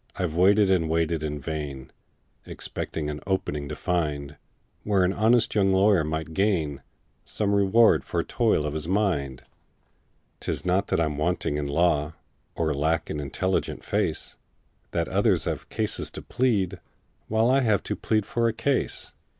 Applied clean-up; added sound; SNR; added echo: none; Run; 15 dB; none.